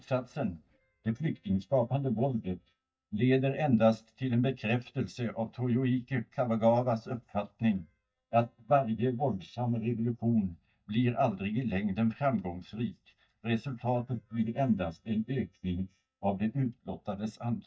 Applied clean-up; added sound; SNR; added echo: neural mask model DeepFilterNet 3.